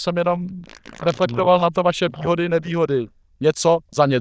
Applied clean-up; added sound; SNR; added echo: neural diffusion model UNIVERSE++.